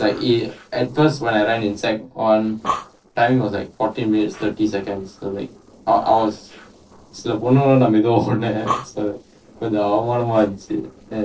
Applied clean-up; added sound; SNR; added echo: neural separator model SepFormer DNS4.